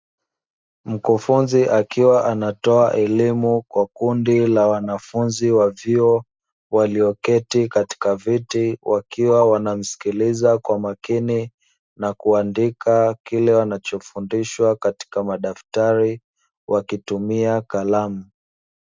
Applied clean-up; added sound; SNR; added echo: none; none; none; none.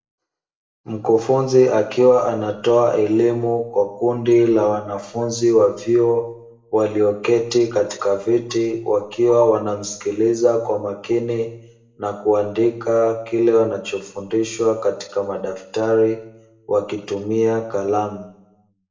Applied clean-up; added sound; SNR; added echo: none; none; none; reverberation time 0.6 s.